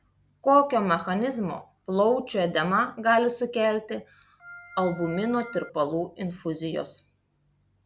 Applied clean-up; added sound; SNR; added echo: none; Organ; 16 dB; none.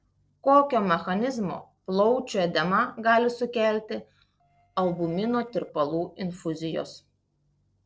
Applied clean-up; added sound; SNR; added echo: neural separator model SepFormer DNS4.